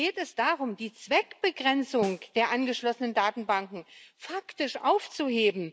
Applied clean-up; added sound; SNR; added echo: none; Snare drum; 19 dB; none.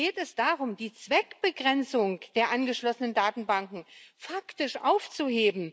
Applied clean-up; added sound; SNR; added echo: none; none; none; none.